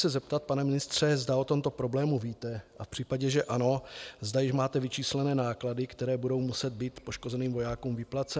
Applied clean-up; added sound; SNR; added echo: none; none; none; none.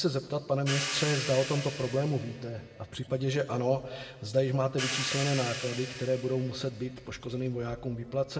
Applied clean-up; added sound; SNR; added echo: none; Hi-hat; 9 dB; reverberation time 1.4 s.